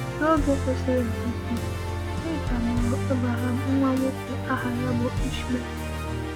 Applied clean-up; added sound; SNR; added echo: none; Musical instrument; 0 dB; none.